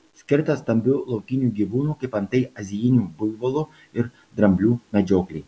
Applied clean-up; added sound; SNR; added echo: none; none; none; none.